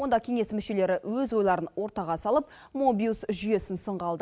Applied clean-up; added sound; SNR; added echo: none; none; none; none.